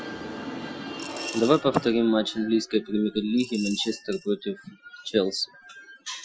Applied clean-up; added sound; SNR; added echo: classical method Wiener filter.